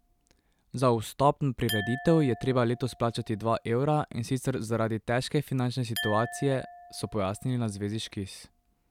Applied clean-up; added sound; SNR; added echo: none; Glass; 15 dB; none.